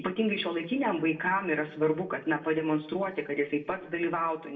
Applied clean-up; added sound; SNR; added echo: none; none; none; reverberation time 0.5 s.